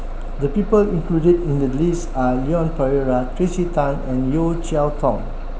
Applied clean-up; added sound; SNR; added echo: none; Bus; 6 dB; none.